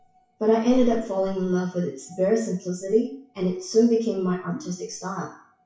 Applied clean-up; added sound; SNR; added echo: classical method WPE with log-MMSE.